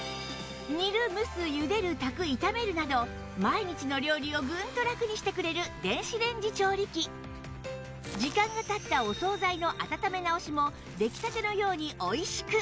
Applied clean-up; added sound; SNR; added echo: none; none; none; none.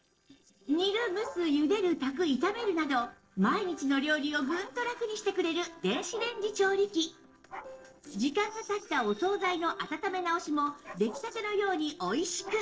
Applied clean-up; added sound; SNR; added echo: neural separator model SepFormer DNS4.